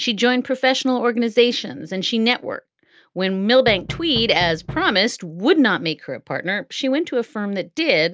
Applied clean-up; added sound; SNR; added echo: none; Knock; 13 dB; none.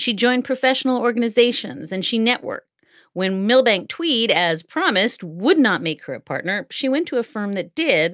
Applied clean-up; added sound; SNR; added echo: none; none; none; none.